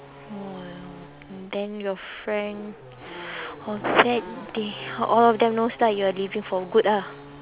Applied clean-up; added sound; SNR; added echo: none; Race car, auto racing / Accelerating, revving, vroom; 17 dB; none.